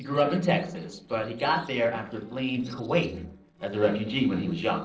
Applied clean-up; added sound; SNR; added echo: neural separator model SepFormer DNS4.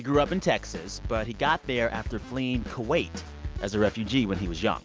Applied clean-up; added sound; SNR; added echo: none; none; none; none.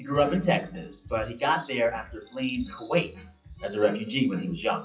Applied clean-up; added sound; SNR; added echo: classical method WPE with log-MMSE.